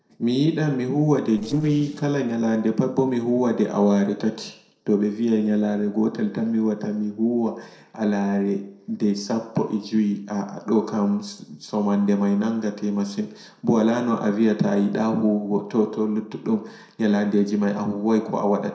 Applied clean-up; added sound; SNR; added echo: neural separator model SepFormer DNS4.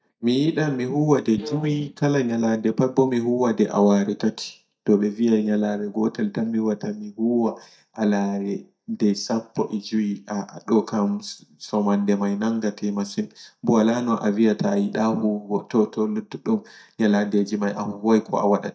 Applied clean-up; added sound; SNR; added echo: neural mask model DeepFilterNet 3.